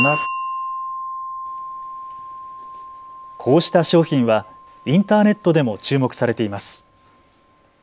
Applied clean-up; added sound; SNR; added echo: none; Wind chime; 10 dB; none.